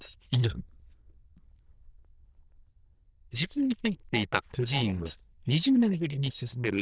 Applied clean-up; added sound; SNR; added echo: neural diffusion model UNIVERSE++.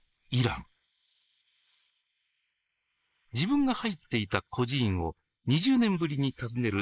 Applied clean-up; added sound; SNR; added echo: neural mask model Resemble Enhance denoiser.